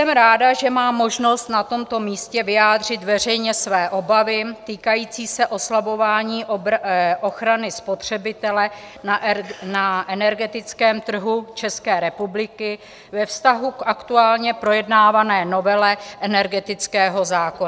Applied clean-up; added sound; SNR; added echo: none; none; none; none.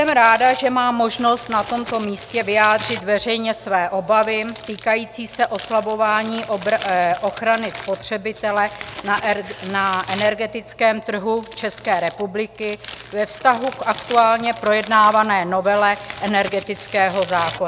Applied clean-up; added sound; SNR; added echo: none; Crumpling, crinkling; 15 dB; none.